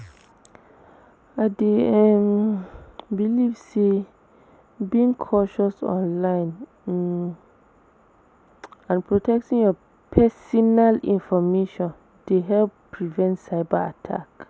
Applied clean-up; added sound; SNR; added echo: none; none; none; none.